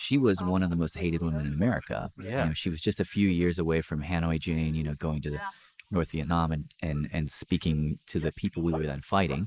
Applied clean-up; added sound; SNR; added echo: neural mask model Resemble Enhance denoiser.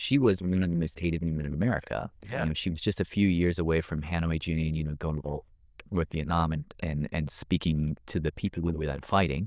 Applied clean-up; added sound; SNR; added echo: neural diffusion model UNIVERSE++.